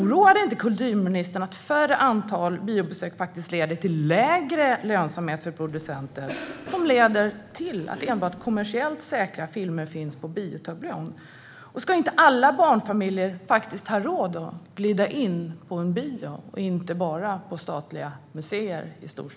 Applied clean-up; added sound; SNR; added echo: none; Cough; 15 dB; none.